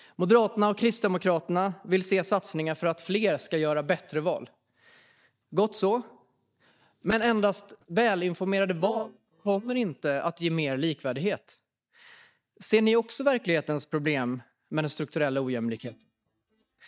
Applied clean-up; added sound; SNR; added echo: neural mask model DeepFilterNet 3.